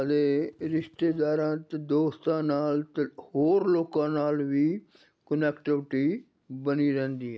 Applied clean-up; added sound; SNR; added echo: none; none; none; none.